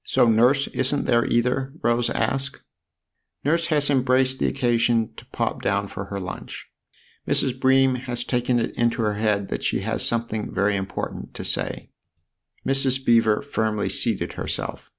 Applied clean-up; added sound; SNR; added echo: none; none; none; none.